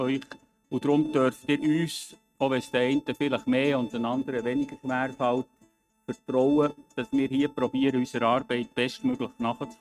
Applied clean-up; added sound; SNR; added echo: neural mask model RNNoise.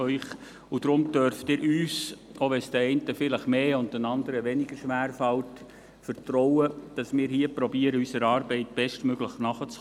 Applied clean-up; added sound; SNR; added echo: none; none; none; none.